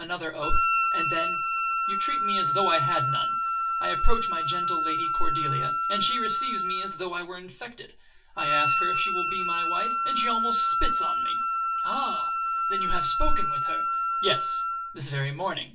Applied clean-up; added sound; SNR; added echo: none; Wind instrument, woodwind instrument; -2 dB; reverberation time 0.2 s.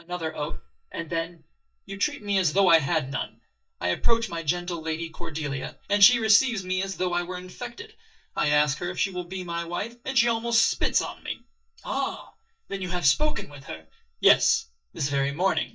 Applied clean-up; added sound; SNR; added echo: neural mask model DeepFilterNet 3.